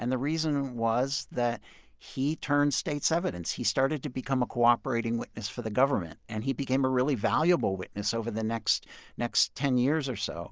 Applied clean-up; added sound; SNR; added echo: none; none; none; none.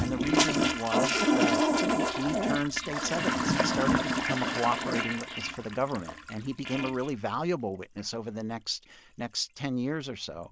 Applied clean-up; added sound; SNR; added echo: none; Toilet flush; -3 dB; none.